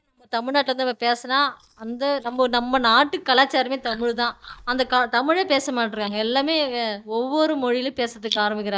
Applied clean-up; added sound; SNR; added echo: neural mask model DeepFilterNet 3.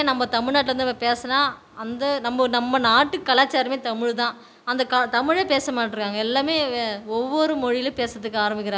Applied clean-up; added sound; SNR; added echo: none; none; none; none.